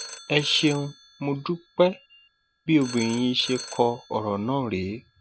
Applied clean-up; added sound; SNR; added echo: none; Telephone; 14 dB; none.